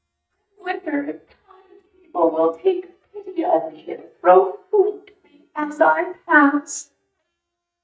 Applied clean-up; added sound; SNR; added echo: neural mask model DeepFilterNet 3.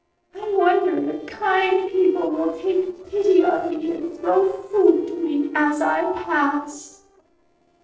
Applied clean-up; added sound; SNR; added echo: neural separator model SepFormer DNS4.